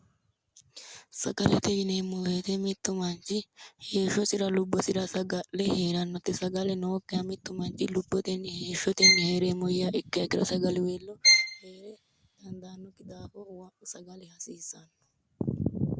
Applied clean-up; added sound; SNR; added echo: none; Bowed string instrument; -4 dB; none.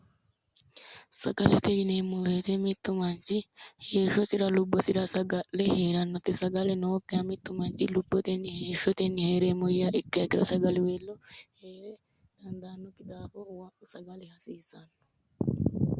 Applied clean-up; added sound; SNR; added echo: none; none; none; none.